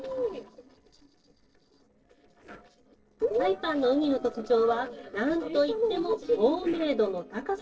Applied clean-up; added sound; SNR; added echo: neural separator model SepFormer DNS4.